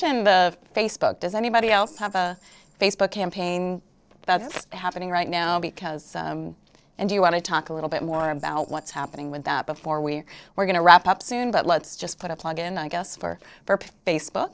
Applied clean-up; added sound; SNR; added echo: neural separator model SepFormer DNS4.